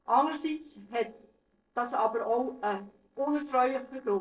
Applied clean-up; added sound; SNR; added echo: neural separator model SepFormer DNS4.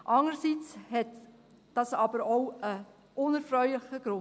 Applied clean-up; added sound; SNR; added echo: none; none; none; none.